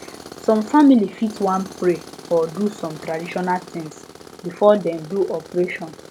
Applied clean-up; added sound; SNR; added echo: none; Tools; 18 dB; none.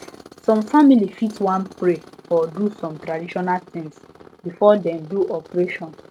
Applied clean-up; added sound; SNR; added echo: neural mask model RNNoise.